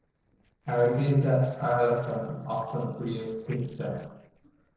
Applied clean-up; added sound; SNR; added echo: neural separator model SepFormer DNS4.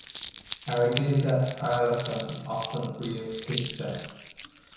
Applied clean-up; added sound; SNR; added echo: none; Crumpling, crinkling; 6 dB; reverberation time 1.0 s.